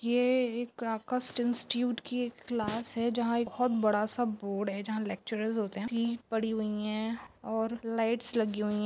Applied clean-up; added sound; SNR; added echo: none; none; none; none.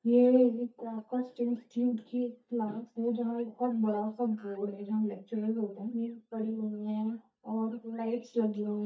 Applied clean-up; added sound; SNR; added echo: neural mask model DeepFilterNet 3.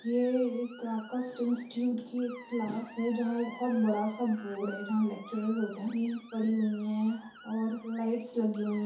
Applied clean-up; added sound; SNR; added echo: none; Screech; 20 dB; reverberation time 0.5 s.